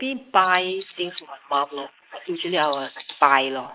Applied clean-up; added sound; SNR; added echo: neural mask model Resemble Enhance denoiser.